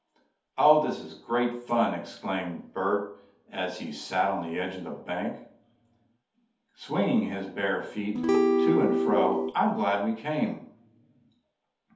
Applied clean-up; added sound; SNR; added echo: none; Acoustic guitar / Strum; -5 dB; reverberation time 0.6 s.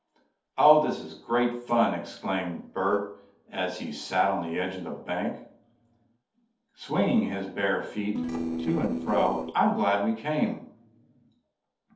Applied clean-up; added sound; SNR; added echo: neural separator model SepFormer DNS4.